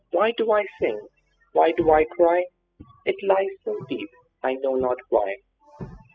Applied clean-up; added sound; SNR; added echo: classical method spectral subtraction.